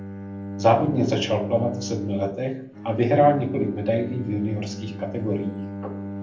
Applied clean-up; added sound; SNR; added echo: none; Bowed string instrument; 9 dB; reverberation time 0.6 s.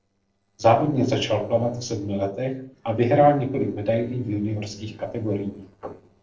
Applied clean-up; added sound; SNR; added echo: neural separator model SepFormer DNS4.